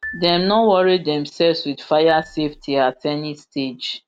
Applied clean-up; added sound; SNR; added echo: none; Marimba, xylophone; 20 dB; none.